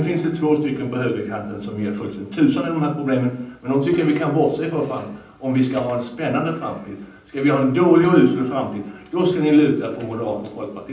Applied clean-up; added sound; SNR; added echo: none; Dishes, pots, and pans; 20 dB; reverberation time 0.6 s.